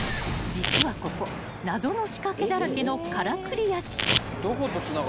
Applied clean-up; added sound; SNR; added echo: none; Domestic sounds, home sounds; -4 dB; none.